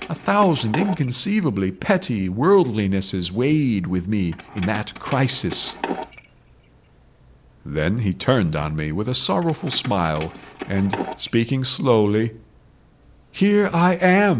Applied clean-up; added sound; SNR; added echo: none; Keys jangling; 16 dB; none.